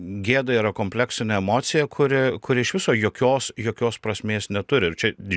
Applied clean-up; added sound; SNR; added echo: none; none; none; none.